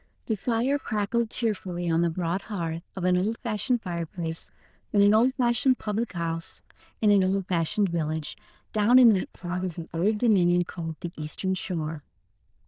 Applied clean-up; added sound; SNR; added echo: neural diffusion model UNIVERSE++.